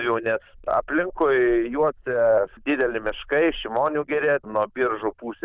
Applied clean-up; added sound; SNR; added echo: neural diffusion model UNIVERSE++.